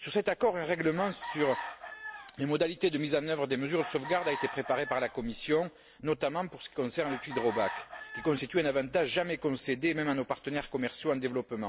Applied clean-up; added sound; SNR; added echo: none; Chicken, rooster; 11 dB; none.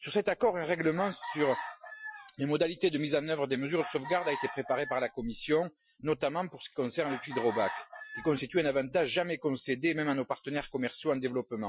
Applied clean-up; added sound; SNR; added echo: classical method Wiener filter.